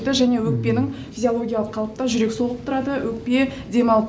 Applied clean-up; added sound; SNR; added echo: none; none; none; none.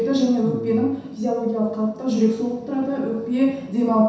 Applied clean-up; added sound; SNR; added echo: none; none; none; reverberation time 0.7 s.